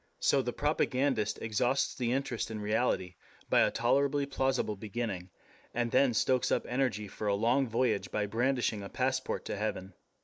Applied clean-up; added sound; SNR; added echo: neural mask model Resemble Enhance denoiser.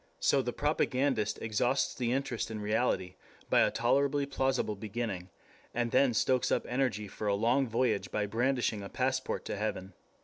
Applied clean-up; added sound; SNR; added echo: none; none; none; none.